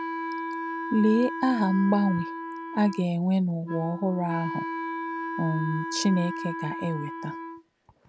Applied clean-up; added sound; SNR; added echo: none; Wind instrument, woodwind instrument; 7 dB; none.